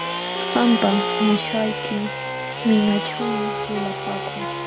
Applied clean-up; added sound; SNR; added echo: none; Sawing / Engine + Wind instrument, woodwind instrument; 3 dB; none.